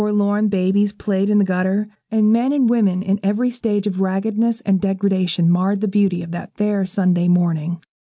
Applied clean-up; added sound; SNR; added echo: none; none; none; none.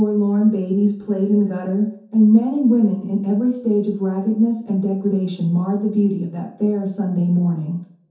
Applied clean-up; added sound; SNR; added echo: none; none; none; reverberation time 0.5 s.